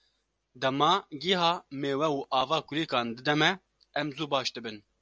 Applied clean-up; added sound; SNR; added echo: none; none; none; none.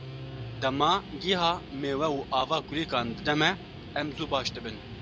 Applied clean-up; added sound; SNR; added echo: none; Guitar; 11 dB; none.